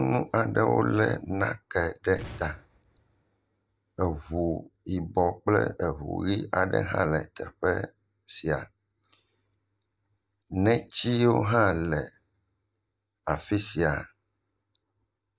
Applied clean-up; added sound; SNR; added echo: neural mask model DeepFilterNet 3.